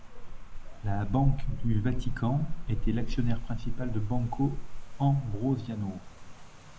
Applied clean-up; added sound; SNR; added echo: none; Rain; 0 dB; none.